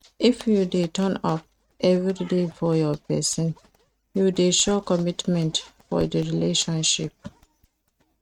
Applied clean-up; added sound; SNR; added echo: neural mask model RNNoise.